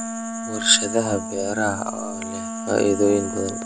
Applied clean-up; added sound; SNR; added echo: none; Wind instrument, woodwind instrument; 8 dB; none.